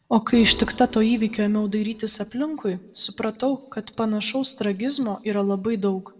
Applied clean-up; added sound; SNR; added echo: none; Organ; 15 dB; reverberation time 1.7 s.